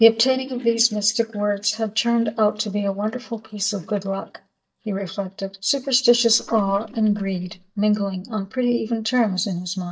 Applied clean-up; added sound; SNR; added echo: neural mask model DeepFilterNet 3.